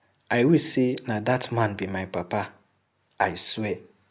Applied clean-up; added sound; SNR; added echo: none; none; none; none.